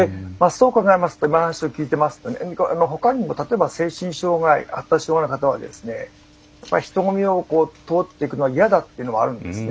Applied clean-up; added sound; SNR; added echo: none; none; none; none.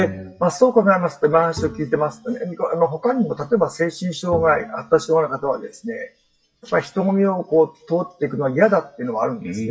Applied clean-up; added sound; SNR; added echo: classical method WPE with log-MMSE.